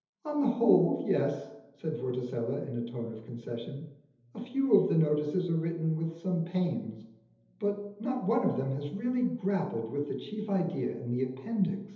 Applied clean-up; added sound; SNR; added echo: none; none; none; reverberation time 0.8 s.